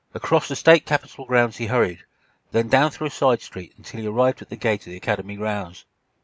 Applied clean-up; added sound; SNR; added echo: none; none; none; none.